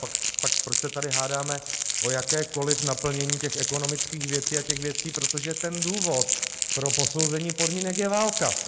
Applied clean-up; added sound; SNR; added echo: none; Crackle; -2 dB; none.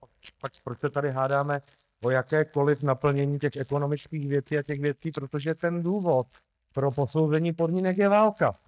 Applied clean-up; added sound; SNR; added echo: neural mask model DeepFilterNet 3.